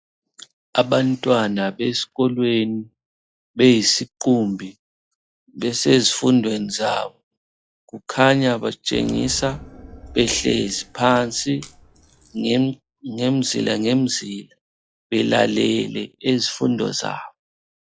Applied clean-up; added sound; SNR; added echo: classical method log-MMSE.